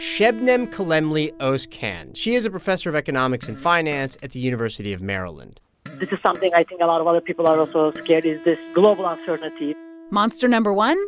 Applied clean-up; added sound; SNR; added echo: none; Wind instrument, woodwind instrument + Fart; 19 dB; none.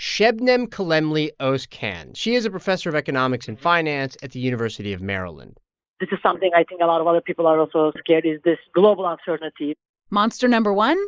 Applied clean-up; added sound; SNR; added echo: neural mask model Resemble Enhance denoiser.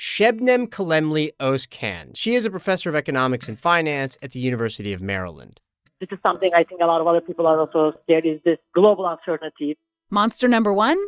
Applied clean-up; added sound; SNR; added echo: neural mask model DeepFilterNet 3.